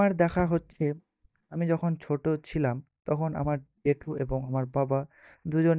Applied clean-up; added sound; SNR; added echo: neural mask model DeepFilterNet 3.